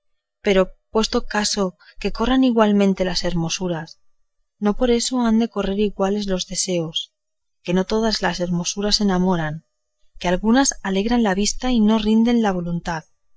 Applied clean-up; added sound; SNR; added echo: neural mask model DeepFilterNet 3.